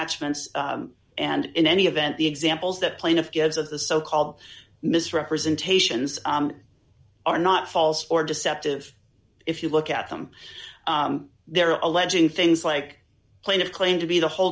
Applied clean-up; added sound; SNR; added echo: none; none; none; none.